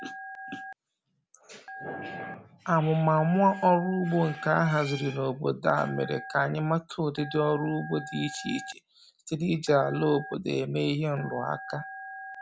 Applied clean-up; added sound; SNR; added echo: none; Telephone; 15 dB; none.